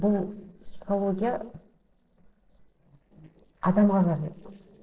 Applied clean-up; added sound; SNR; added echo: neural separator model SepFormer DNS4.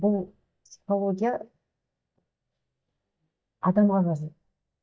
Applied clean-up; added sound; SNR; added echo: neural mask model DeepFilterNet 3.